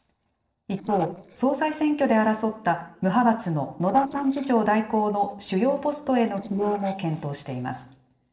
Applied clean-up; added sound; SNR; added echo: neural separator model SepFormer DNS4.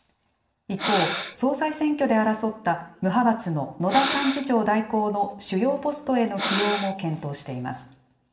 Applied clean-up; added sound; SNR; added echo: none; Breathing; 5 dB; reverberation time 0.8 s.